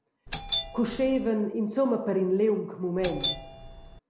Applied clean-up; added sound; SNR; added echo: none; Doorbell; 1 dB; none.